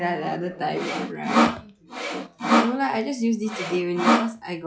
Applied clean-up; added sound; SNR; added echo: classical method log-MMSE.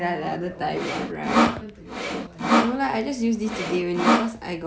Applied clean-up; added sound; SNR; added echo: none; Sawing; -3 dB; none.